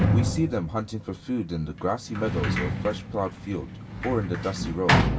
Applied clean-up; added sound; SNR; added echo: none; Sliding door; -2 dB; reverberation time 0.2 s.